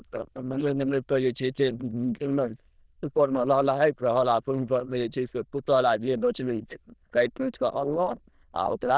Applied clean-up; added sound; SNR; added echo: neural diffusion model UNIVERSE++.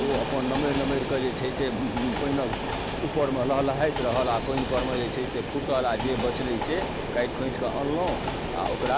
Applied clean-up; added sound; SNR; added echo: none; Train; 3 dB; none.